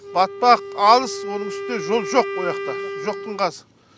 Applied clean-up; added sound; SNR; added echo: none; Wind instrument, woodwind instrument; 9 dB; none.